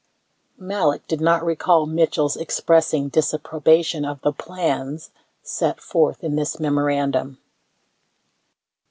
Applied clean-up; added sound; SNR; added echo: none; none; none; none.